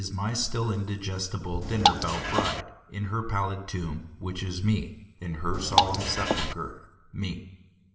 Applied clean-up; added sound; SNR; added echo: none; Drip / Water; -4 dB; reverberation time 0.9 s.